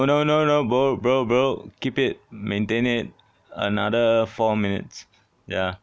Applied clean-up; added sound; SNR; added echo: none; none; none; none.